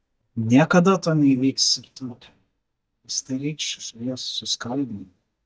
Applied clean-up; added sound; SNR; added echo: neural mask model DeepFilterNet 3.